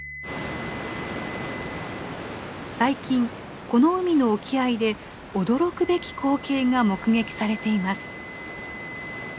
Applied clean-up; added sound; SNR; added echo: none; Wind instrument, woodwind instrument; 17 dB; none.